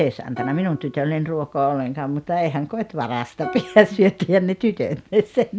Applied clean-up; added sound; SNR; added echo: none; Plucked string instrument; 17 dB; none.